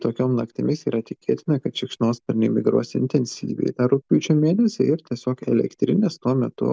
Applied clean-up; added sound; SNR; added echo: none; none; none; none.